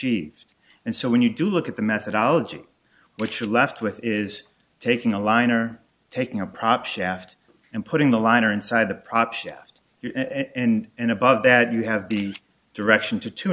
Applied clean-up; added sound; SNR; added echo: none; Camera; 17 dB; none.